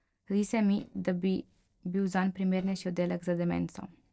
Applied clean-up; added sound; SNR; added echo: neural separator model SepFormer DNS4.